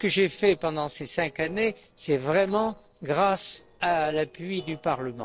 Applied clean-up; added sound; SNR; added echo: neural separator model SepFormer DNS4.